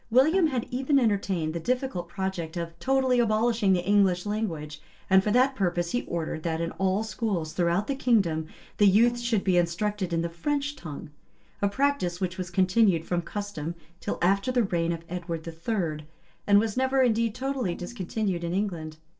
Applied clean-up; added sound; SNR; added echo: neural separator model SepFormer DNS4.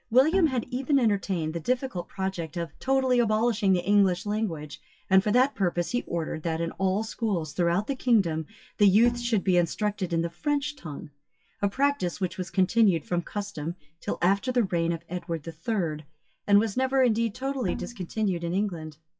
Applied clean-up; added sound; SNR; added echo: classical method WPE with log-MMSE.